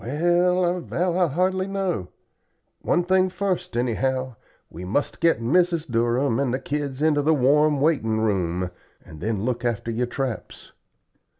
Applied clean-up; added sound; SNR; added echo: none; none; none; none.